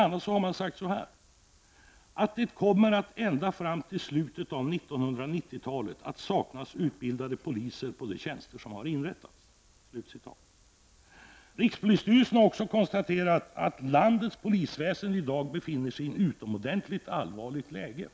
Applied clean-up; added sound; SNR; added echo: none; none; none; none.